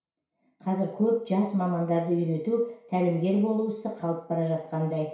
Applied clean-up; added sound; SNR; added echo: none; none; none; reverberation time 0.6 s.